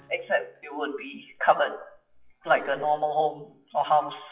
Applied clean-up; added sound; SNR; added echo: classical method WPE with log-MMSE.